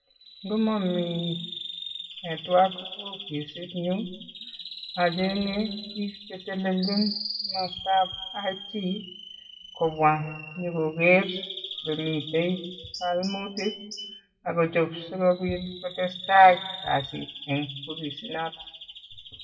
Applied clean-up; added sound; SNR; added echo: classical method WPE with log-MMSE.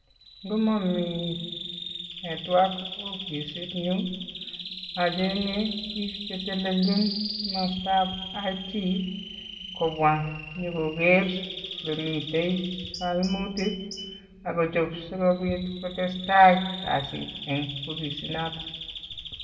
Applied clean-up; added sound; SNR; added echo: none; Bird vocalization, bird call, bird song; 10 dB; reverberation time 1.1 s.